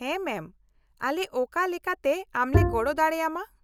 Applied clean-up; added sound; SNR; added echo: none; Bowed string instrument; -4 dB; none.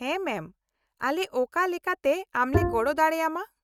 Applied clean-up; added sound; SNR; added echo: neural mask model RNNoise.